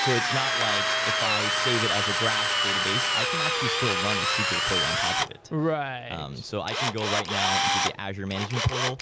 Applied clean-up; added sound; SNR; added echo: none; Drill; -4 dB; none.